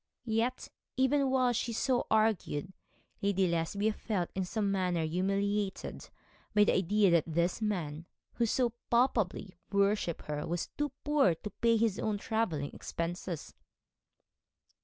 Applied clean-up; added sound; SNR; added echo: none; none; none; none.